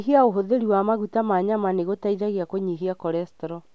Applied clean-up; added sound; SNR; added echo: none; none; none; none.